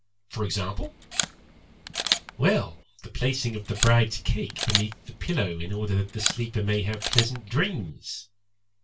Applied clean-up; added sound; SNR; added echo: none; Camera; 5 dB; reverberation time 0.2 s.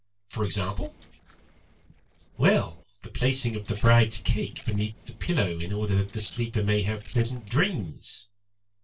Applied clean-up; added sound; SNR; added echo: neural separator model SepFormer DNS4.